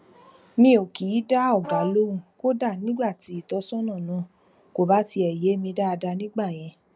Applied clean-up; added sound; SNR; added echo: none; Brass instrument; 8 dB; none.